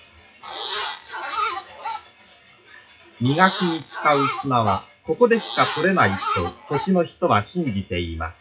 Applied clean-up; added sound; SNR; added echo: classical method WPE with log-MMSE.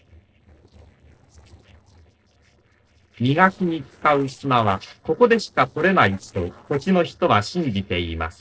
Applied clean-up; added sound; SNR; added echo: neural separator model SepFormer DNS4.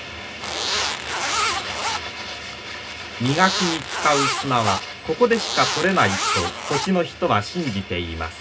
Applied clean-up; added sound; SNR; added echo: none; Zipper (clothing); 2 dB; reverberation time 0.4 s.